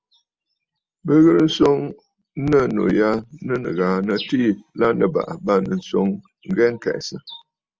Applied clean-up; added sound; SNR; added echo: none; none; none; none.